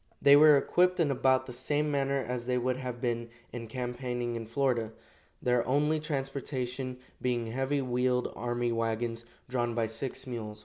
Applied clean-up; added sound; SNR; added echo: none; none; none; none.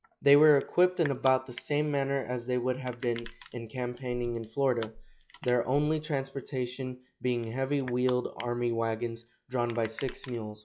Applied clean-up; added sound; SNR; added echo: classical method log-MMSE.